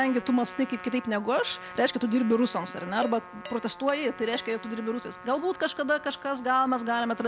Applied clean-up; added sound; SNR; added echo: none; Trumpet + Dishes, pots, and pans; 15 dB; none.